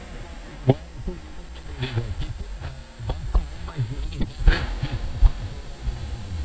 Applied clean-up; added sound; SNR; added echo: neural mask model DeepFilterNet 3.